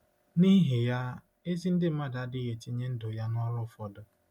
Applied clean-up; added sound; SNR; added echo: none; none; none; none.